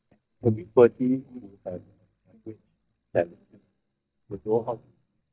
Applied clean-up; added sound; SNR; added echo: neural mask model DeepFilterNet 3.